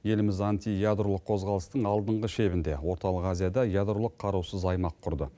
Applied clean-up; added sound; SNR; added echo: none; none; none; none.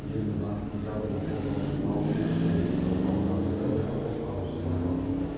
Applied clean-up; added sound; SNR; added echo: none; Car passing by / Traffic noise, roadway noise / Engine; -3 dB; reverberation time 1.2 s.